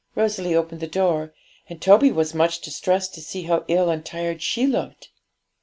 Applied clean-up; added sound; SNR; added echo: none; none; none; none.